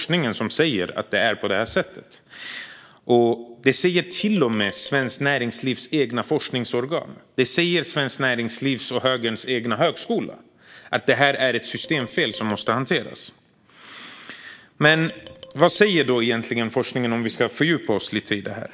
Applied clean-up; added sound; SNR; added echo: neural separator model SepFormer DNS4.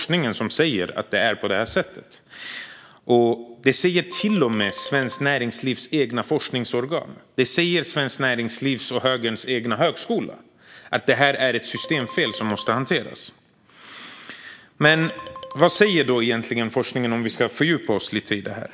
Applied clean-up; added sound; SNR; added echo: none; Marimba, xylophone; 16 dB; none.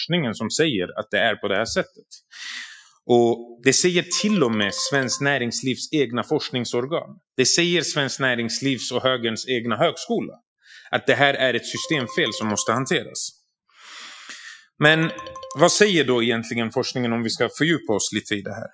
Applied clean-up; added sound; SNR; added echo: classical method Wiener filter.